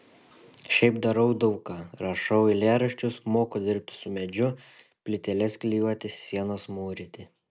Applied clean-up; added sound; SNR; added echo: none; none; none; none.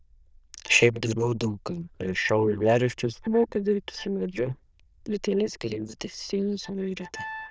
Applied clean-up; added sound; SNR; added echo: neural diffusion model UNIVERSE++.